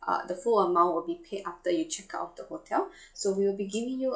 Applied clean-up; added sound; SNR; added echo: classical method log-MMSE.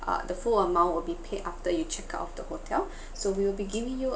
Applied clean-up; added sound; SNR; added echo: none; Bus; 10 dB; none.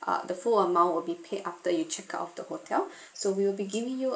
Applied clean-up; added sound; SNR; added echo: neural mask model Resemble Enhance denoiser.